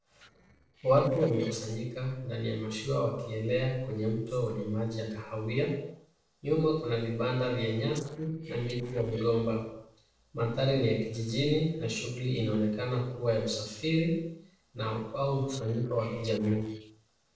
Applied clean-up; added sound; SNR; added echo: neural separator model SepFormer DNS4.